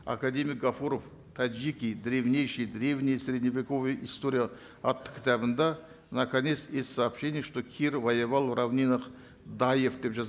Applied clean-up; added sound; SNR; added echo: none; none; none; none.